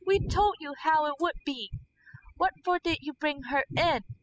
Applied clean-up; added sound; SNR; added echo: classical method spectral subtraction.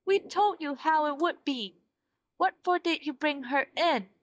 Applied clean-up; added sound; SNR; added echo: neural mask model DeepFilterNet 3.